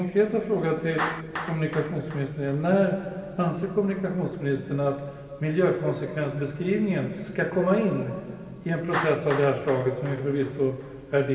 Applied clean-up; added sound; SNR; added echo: none; Clapping; 14 dB; reverberation time 2.3 s.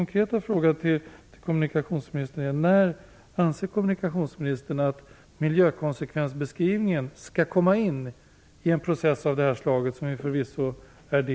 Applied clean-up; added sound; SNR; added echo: none; none; none; none.